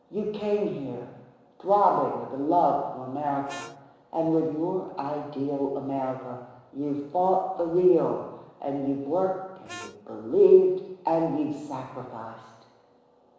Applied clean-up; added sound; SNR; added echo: none; Harmonica; 17 dB; reverberation time 1.0 s.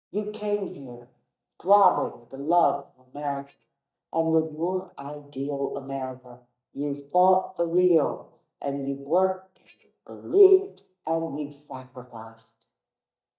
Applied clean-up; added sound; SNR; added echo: neural mask model DeepFilterNet 3.